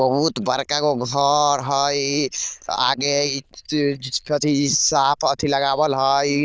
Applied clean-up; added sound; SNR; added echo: neural diffusion model UNIVERSE++.